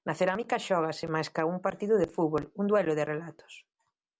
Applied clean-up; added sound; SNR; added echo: none; none; none; none.